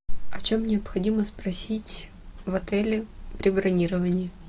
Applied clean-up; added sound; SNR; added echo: none; none; none; none.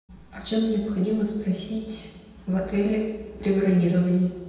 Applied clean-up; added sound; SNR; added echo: none; none; none; reverberation time 1.1 s.